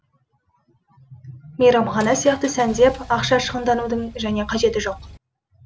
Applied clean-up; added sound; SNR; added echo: none; Engine; 18 dB; none.